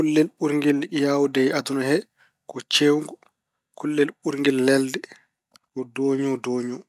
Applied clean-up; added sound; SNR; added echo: none; none; none; none.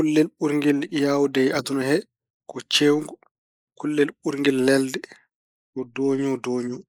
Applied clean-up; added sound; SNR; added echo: neural mask model Resemble Enhance denoiser.